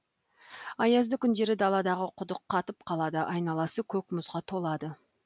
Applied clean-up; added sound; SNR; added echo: none; none; none; none.